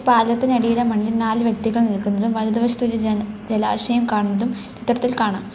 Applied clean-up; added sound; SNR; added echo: none; none; none; none.